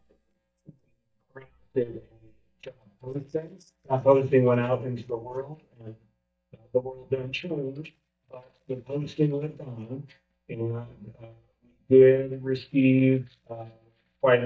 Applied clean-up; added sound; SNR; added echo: neural mask model DeepFilterNet 3.